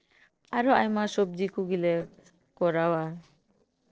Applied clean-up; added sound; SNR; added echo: neural separator model SepFormer DNS4.